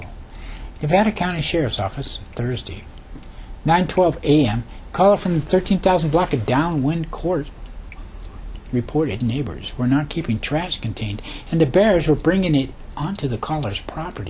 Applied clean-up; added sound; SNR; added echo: none; Sink (filling or washing); 20 dB; none.